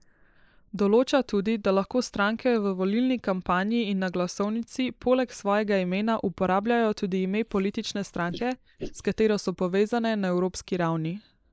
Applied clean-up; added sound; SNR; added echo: neural mask model Resemble Enhance denoiser.